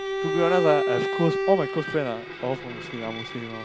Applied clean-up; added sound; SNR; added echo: none; Bowed string instrument; 2 dB; none.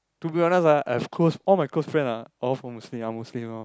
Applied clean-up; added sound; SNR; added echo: none; none; none; none.